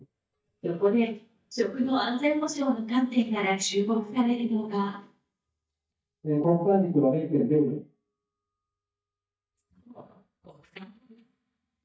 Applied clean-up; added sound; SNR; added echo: neural mask model DeepFilterNet 3.